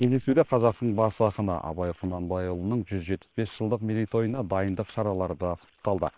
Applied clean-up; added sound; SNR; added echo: neural separator model SepFormer WHAM!.